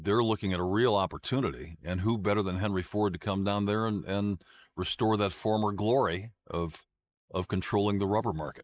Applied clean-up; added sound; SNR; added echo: neural mask model Resemble Enhance denoiser.